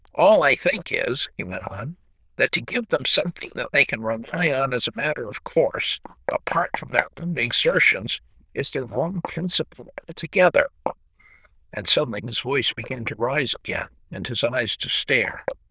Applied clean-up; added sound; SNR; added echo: neural diffusion model UNIVERSE++.